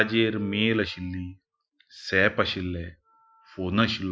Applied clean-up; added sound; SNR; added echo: classical method Wiener filter.